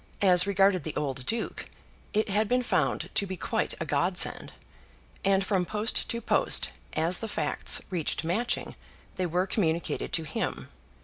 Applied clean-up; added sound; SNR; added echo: none; none; none; none.